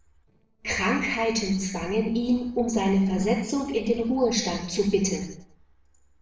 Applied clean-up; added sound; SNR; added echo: neural separator model SepFormer DNS4.